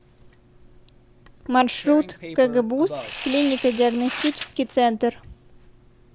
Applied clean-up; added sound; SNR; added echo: none; Sawing + Tearing; 13 dB; none.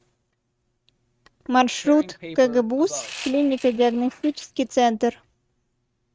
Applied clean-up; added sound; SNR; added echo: neural mask model RNNoise.